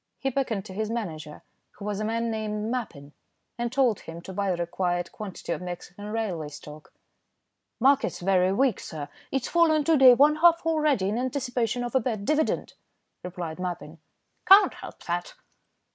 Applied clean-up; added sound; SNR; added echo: none; none; none; none.